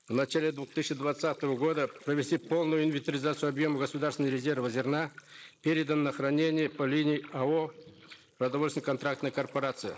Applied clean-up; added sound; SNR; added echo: neural mask model Resemble Enhance denoiser.